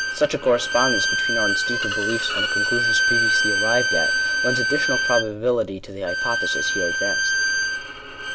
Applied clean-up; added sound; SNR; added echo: none; Bowed string instrument; -3 dB; none.